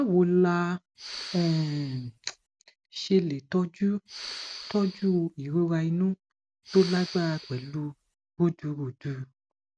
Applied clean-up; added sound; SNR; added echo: none; Respiratory sounds; 14 dB; none.